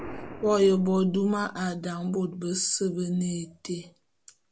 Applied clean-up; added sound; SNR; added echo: none; Explosion; 18 dB; none.